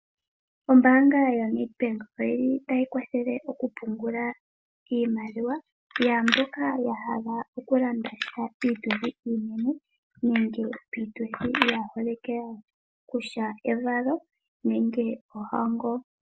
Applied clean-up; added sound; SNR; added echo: none; none; none; none.